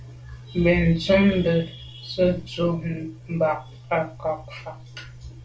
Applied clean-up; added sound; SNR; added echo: none; none; none; reverberation time 0.3 s.